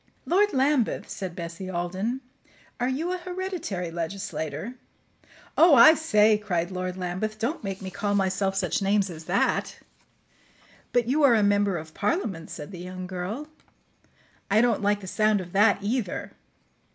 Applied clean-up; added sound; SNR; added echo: none; none; none; none.